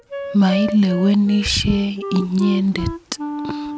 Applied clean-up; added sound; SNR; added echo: none; Wind instrument, woodwind instrument; 10 dB; none.